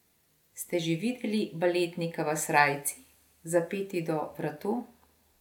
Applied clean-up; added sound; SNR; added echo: none; none; none; none.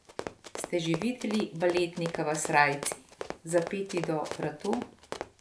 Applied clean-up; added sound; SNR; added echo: none; Run; 10 dB; none.